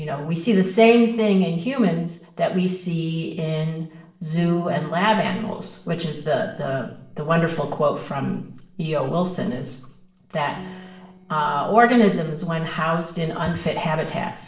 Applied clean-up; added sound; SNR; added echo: neural separator model SepFormer DNS4.